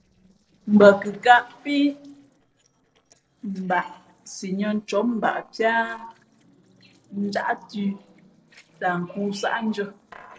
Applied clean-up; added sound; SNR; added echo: neural separator model SepFormer DNS4.